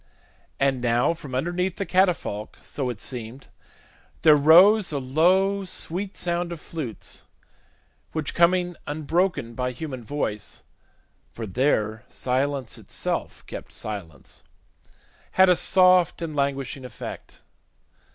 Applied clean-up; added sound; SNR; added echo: none; none; none; none.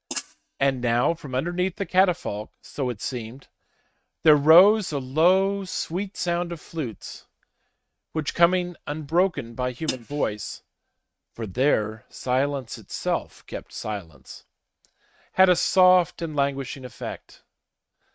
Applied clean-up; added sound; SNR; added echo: neural mask model RNNoise.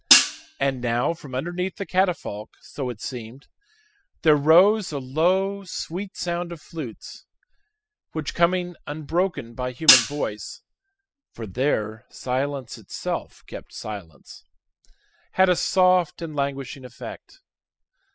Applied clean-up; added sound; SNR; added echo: classical method spectral subtraction.